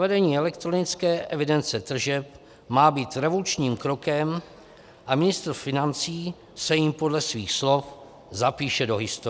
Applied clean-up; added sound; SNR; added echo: none; none; none; none.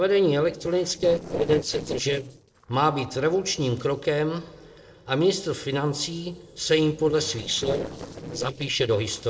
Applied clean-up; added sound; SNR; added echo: neural separator model SepFormer DNS4.